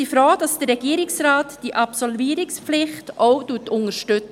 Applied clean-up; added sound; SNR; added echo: none; none; none; none.